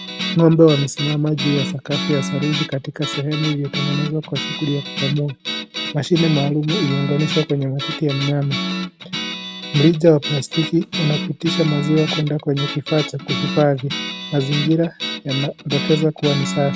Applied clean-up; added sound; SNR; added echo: none; Guitar; 6 dB; none.